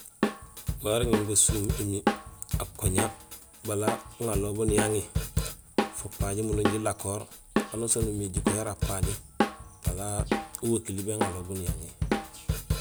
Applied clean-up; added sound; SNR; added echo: none; Drum kit; 0 dB; none.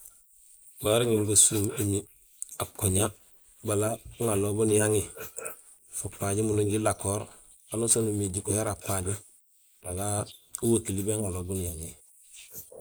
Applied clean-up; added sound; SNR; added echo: neural mask model Resemble Enhance denoiser.